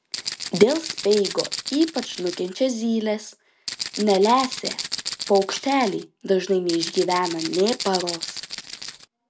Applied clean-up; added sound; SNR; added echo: none; Rattle (instrument); 8 dB; none.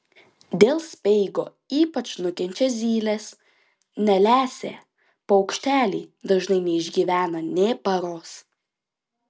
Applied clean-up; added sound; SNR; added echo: none; none; none; none.